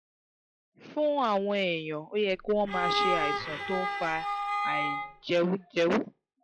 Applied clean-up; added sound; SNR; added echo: classical method log-MMSE.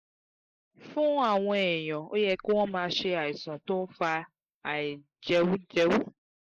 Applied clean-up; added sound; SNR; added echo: neural mask model Resemble Enhance denoiser.